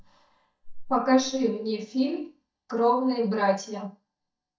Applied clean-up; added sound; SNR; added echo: neural mask model DeepFilterNet 3.